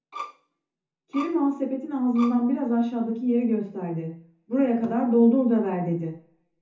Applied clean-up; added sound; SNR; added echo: none; Bowed string instrument; 15 dB; reverberation time 0.6 s.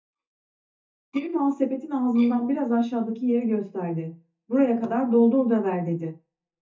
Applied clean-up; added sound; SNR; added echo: neural mask model DeepFilterNet 3.